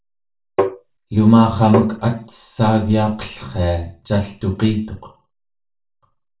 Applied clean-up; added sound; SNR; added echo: none; Tap; 1 dB; reverberation time 0.3 s.